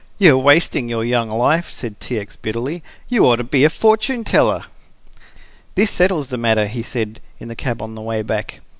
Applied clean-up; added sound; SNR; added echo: none; none; none; none.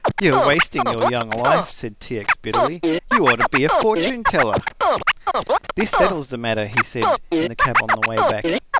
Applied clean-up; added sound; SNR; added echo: none; Scratching (performance technique); -3 dB; none.